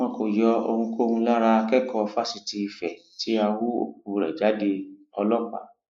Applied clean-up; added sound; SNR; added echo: neural mask model Resemble Enhance denoiser.